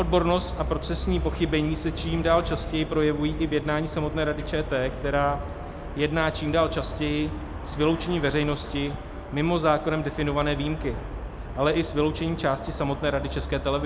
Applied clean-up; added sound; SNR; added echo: none; Traffic noise, roadway noise; 7 dB; none.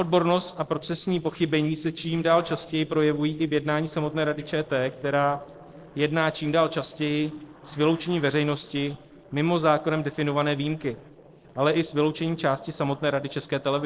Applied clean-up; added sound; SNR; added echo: neural separator model SepFormer DNS4.